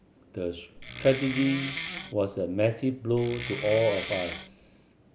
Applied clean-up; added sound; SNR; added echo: none; Wood; 8 dB; none.